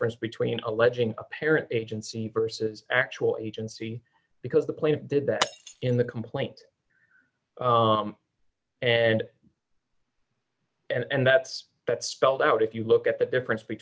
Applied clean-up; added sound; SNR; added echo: none; Shatter; 13 dB; none.